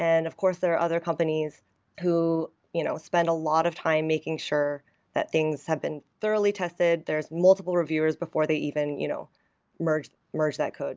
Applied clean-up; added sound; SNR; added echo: none; none; none; none.